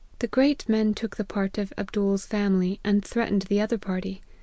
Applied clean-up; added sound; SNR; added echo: none; none; none; none.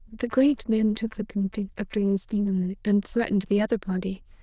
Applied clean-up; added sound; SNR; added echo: neural diffusion model UNIVERSE++.